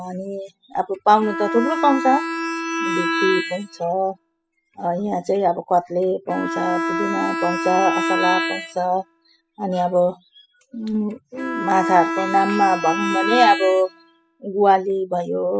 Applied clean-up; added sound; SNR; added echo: classical method spectral subtraction.